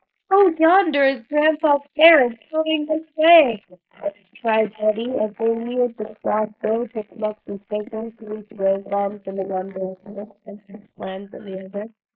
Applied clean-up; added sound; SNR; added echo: neural mask model Resemble Enhance denoiser.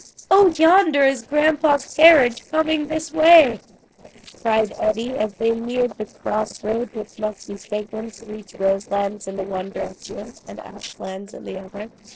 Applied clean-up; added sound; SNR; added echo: neural separator model SepFormer DNS4.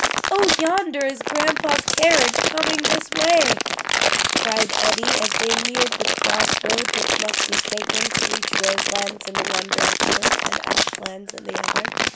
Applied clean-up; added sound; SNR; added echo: none; Crumpling, crinkling; -4 dB; none.